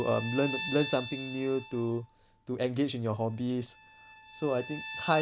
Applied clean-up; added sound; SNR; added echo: none; Bowed string instrument; 11 dB; none.